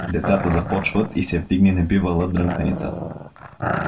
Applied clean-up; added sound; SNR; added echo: none; Growling; 8 dB; reverberation time 0.2 s.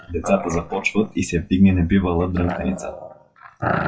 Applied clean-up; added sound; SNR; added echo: classical method WPE with log-MMSE.